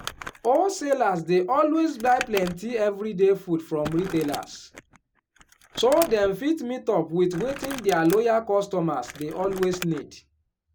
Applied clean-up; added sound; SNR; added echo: none; Crumpling, crinkling; 16 dB; none.